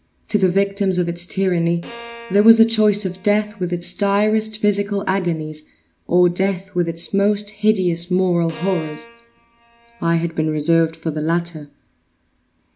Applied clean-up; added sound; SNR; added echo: none; Bowed string instrument; 20 dB; none.